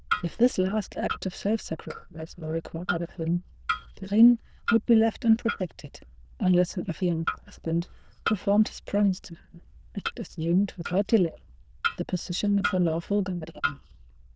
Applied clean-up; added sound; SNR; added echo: neural diffusion model UNIVERSE++.